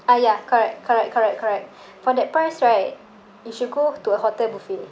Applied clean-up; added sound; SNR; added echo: none; none; none; none.